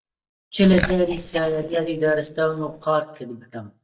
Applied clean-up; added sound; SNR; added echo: neural mask model DeepFilterNet 3.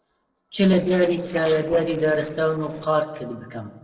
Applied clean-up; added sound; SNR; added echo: neural separator model SepFormer DNS4.